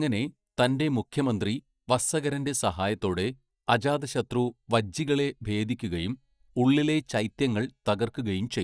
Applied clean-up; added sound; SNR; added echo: neural mask model DeepFilterNet 3.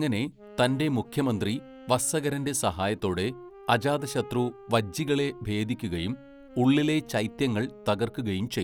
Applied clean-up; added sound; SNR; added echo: none; Wind instrument, woodwind instrument; 20 dB; none.